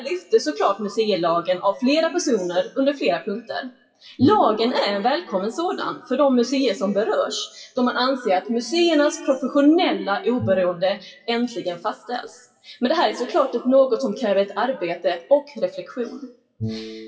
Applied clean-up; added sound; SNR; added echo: classical method WPE with log-MMSE.